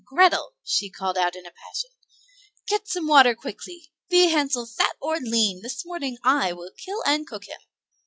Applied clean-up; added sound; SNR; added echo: none; none; none; none.